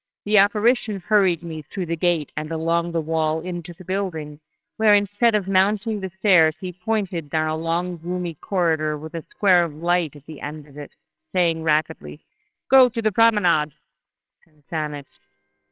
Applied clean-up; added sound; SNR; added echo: neural separator model SepFormer WHAMR!.